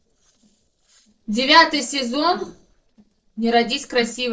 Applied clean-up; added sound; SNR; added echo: neural separator model SepFormer DNS4.